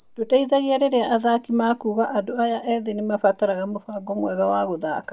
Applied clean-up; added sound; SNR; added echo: none; none; none; none.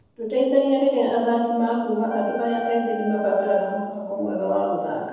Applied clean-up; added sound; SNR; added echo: none; Wind instrument, woodwind instrument; 13 dB; reverberation time 1.1 s.